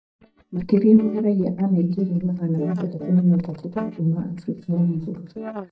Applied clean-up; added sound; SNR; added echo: neural mask model DeepFilterNet 3.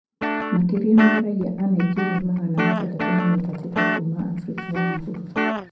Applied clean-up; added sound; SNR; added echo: none; Guitar; 4 dB; reverberation time 0.6 s.